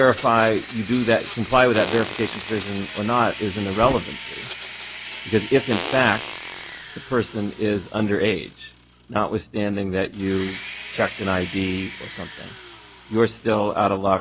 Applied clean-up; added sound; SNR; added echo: none; Domestic sounds, home sounds + Fart; 13 dB; none.